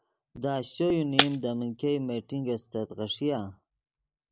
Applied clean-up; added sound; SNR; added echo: none; Shatter; 3 dB; none.